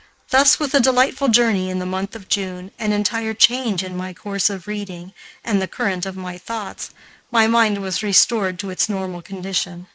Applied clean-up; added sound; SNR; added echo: neural mask model Resemble Enhance denoiser.